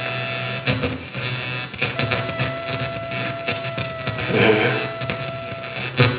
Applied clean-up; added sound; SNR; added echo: none; Wind instrument, woodwind instrument; 10 dB; reverberation time 0.9 s.